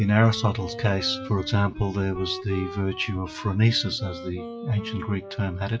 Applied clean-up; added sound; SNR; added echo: classical method WPE with log-MMSE.